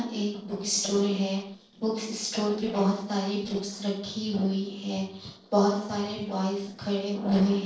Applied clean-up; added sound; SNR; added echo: neural separator model SepFormer DNS4.